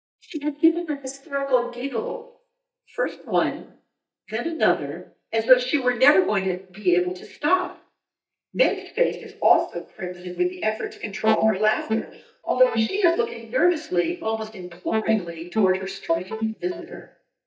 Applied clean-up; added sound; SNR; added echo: neural mask model DeepFilterNet 3.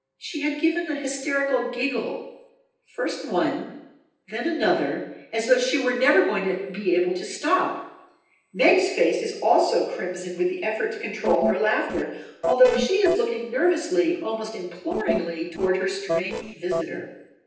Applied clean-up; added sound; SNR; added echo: neural separator model SepFormer DNS4.